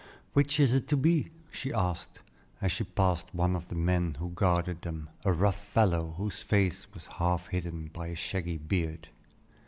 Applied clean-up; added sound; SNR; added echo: none; none; none; none.